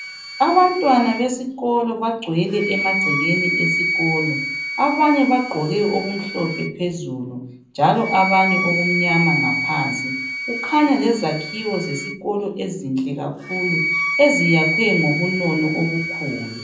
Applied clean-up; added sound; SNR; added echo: none; Wind instrument, woodwind instrument; 4 dB; reverberation time 0.6 s.